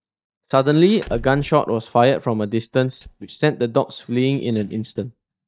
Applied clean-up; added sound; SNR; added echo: neural mask model DeepFilterNet 3.